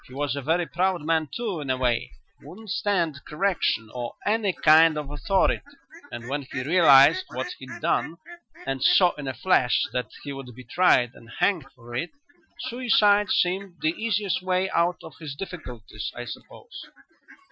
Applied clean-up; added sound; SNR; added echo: classical method Wiener filter.